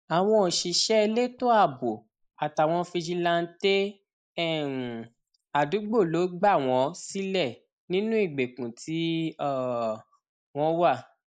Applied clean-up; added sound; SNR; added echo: neural mask model Resemble Enhance denoiser.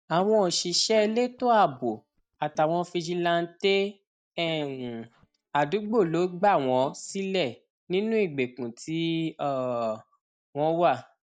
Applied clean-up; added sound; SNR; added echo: neural mask model DeepFilterNet 3.